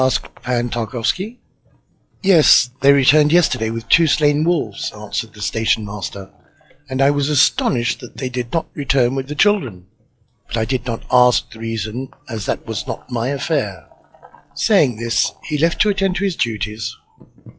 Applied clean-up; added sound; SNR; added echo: classical method log-MMSE.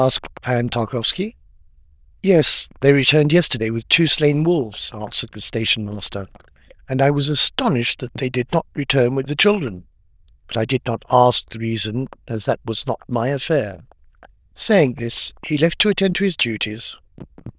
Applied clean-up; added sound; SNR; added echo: neural diffusion model UNIVERSE++.